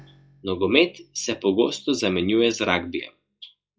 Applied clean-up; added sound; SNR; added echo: classical method log-MMSE.